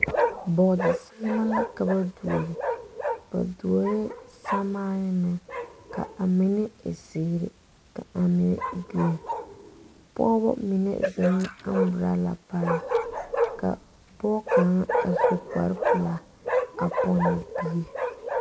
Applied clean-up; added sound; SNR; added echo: neural mask model Resemble Enhance denoiser.